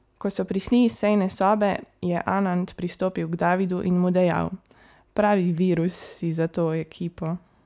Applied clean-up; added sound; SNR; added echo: none; none; none; none.